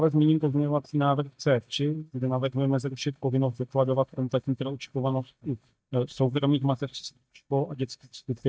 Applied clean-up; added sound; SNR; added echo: neural mask model DeepFilterNet 3.